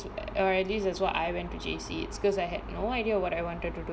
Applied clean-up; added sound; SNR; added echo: none; none; none; none.